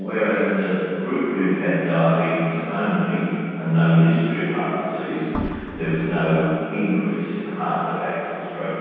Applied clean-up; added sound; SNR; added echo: none; Organ; 11 dB; reverberation time 2.2 s.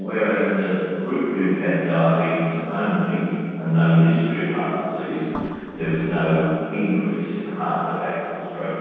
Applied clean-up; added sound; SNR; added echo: neural separator model SepFormer DNS4.